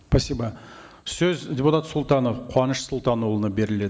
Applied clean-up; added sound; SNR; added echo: none; none; none; none.